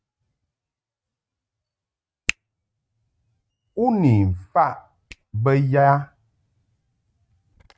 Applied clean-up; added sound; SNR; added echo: neural mask model RNNoise.